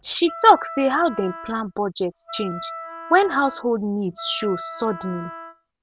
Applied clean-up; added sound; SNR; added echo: none; Wind instrument, woodwind instrument; 13 dB; none.